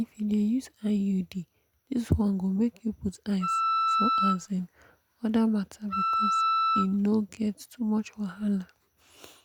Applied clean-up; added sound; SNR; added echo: none; Wind instrument, woodwind instrument; -3 dB; none.